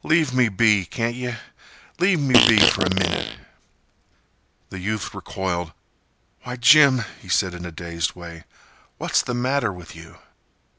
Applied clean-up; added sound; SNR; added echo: none; Fart; -4 dB; none.